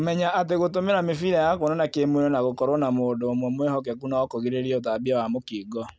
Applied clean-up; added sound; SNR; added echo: none; none; none; none.